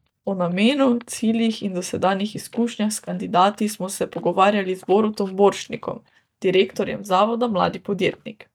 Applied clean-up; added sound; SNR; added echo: neural mask model DeepFilterNet 3.